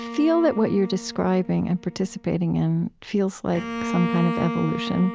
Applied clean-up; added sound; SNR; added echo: none; Bowed string instrument; 9 dB; none.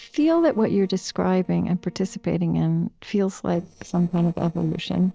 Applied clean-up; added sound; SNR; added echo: neural separator model SepFormer DNS4.